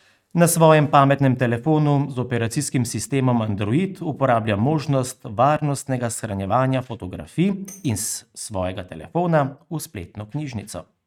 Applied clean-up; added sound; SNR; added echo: neural mask model RNNoise.